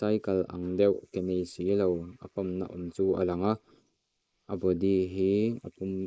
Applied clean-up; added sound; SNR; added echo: neural mask model Resemble Enhance denoiser.